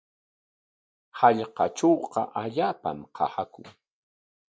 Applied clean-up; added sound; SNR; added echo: none; none; none; none.